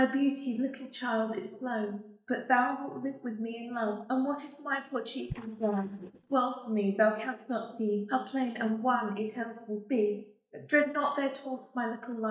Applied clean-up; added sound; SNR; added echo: neural mask model DeepFilterNet 3.